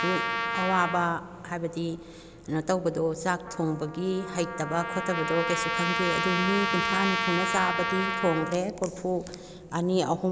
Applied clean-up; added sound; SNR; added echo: none; Trumpet; 3 dB; none.